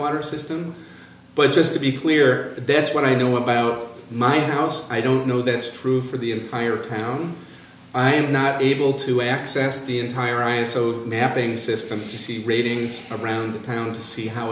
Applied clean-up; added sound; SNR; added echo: none; none; none; none.